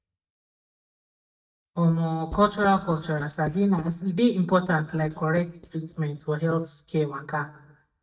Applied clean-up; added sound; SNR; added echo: neural mask model DeepFilterNet 3.